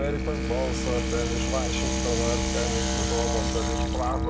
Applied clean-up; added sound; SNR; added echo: none; Musical instrument + Rattle (instrument); -2 dB; none.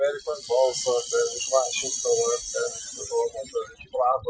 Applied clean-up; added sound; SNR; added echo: classical method Wiener filter.